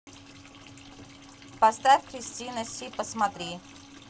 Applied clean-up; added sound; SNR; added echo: none; none; none; none.